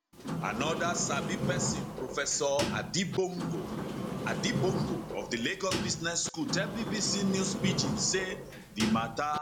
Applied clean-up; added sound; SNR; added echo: none; Sliding door; 2 dB; none.